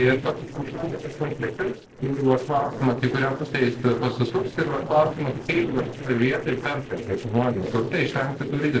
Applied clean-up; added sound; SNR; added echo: neural separator model SepFormer DNS4.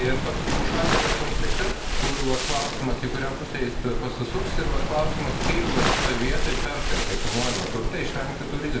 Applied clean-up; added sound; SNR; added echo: none; Waves, surf; -5 dB; reverberation time 0.7 s.